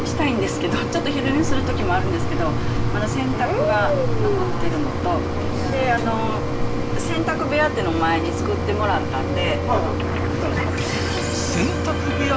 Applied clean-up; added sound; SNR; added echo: none; Mechanisms; -2 dB; none.